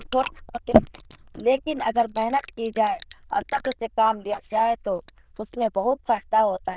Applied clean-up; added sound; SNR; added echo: neural diffusion model UNIVERSE++.